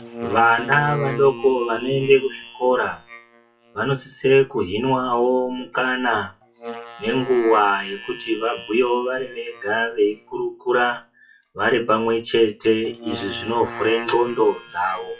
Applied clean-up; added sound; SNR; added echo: classical method WPE with log-MMSE.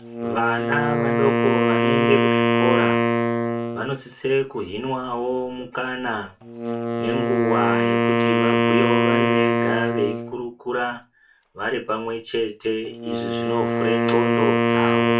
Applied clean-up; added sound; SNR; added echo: none; Wind instrument, woodwind instrument; -4 dB; reverberation time 0.2 s.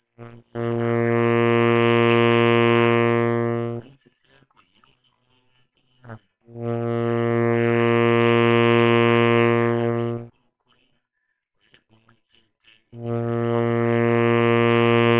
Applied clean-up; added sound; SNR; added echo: neural separator model SepFormer WHAMR!.